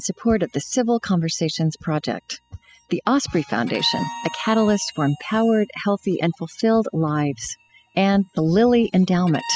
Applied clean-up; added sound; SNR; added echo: classical method spectral subtraction.